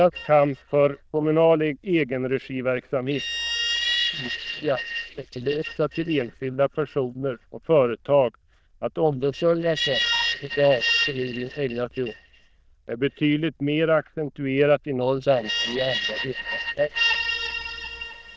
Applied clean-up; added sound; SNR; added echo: neural diffusion model UNIVERSE++.